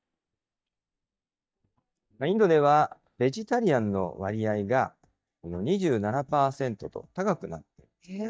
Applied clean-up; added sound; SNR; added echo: neural mask model DeepFilterNet 3.